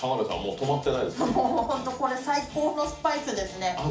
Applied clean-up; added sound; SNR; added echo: none; none; none; reverberation time 0.4 s.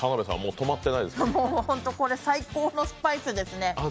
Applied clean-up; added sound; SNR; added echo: none; none; none; none.